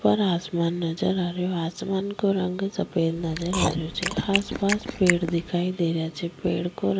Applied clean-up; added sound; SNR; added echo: none; Chewing, mastication; 4 dB; none.